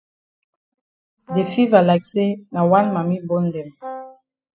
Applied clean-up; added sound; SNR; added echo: classical method spectral subtraction.